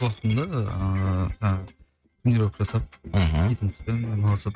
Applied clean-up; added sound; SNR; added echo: neural mask model RNNoise.